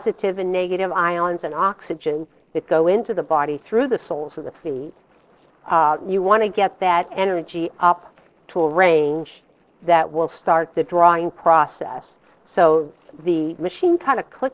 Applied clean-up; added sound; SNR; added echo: neural separator model SepFormer DNS4.